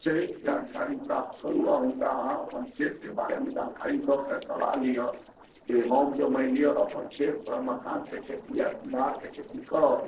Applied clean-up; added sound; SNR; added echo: neural separator model SepFormer DNS4.